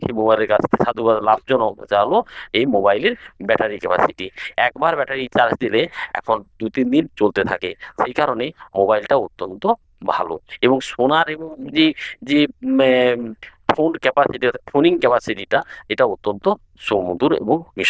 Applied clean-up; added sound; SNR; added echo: neural diffusion model UNIVERSE++.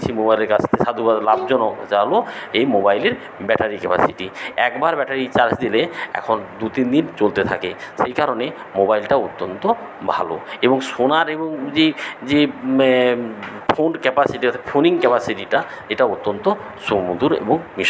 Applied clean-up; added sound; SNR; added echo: none; Bowed string instrument; 14 dB; none.